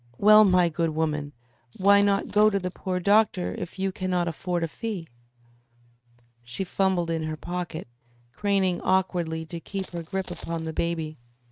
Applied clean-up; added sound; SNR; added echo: neural mask model RNNoise.